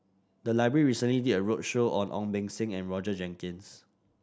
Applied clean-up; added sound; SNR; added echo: none; none; none; none.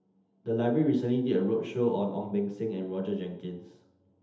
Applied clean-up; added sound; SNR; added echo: none; none; none; reverberation time 0.8 s.